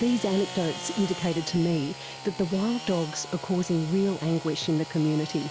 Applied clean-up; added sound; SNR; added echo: none; Sawing / Engine; 12 dB; none.